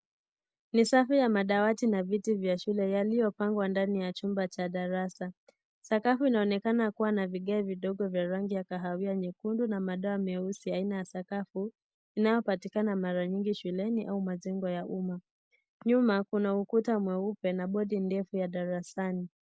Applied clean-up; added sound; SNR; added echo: none; none; none; none.